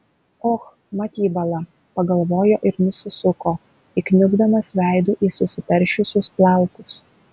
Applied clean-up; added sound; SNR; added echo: none; none; none; none.